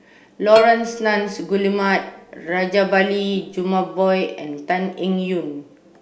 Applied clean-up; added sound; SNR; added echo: none; Plucked string instrument; 14 dB; none.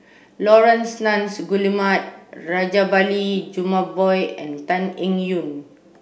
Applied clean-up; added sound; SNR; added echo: none; none; none; none.